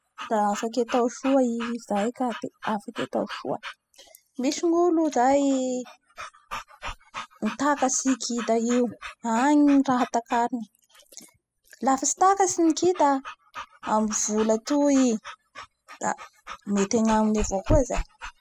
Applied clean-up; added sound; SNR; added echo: classical method spectral subtraction.